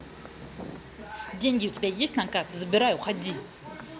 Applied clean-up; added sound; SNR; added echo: none; Walk, footsteps; 20 dB; none.